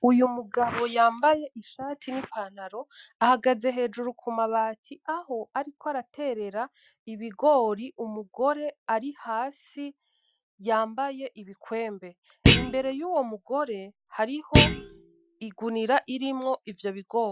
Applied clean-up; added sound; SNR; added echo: classical method Wiener filter.